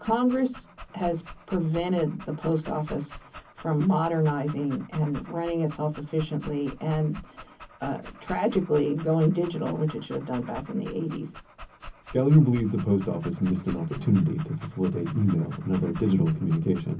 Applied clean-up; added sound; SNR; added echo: none; Dog; 18 dB; reverberation time 0.3 s.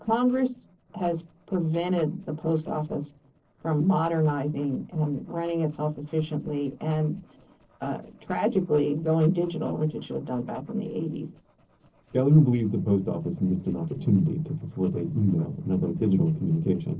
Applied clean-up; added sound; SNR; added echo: neural separator model SepFormer DNS4.